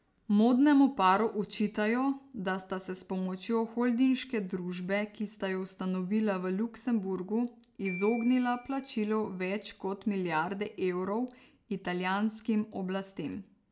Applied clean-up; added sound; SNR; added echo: none; Glockenspiel; 19 dB; none.